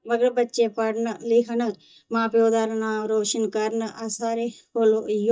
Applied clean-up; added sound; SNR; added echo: neural mask model DeepFilterNet 3.